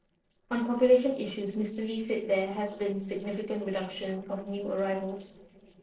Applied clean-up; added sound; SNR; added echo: neural separator model SepFormer DNS4.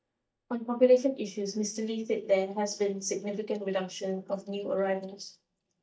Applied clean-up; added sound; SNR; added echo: neural mask model DeepFilterNet 3.